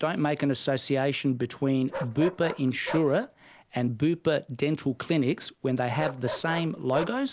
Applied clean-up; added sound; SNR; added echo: none; Bark; 14 dB; none.